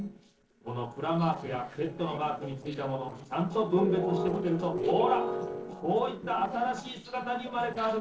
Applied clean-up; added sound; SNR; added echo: neural separator model SepFormer DNS4.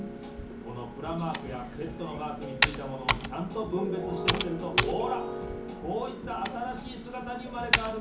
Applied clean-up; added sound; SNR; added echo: none; Computer keyboard; -2 dB; reverberation time 0.7 s.